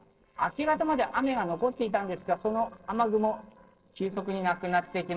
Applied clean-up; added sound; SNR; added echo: neural separator model SepFormer DNS4.